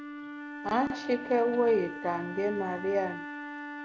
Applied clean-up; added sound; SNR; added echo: none; Wind instrument, woodwind instrument; 10 dB; none.